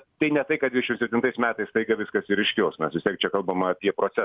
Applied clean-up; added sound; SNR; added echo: none; none; none; none.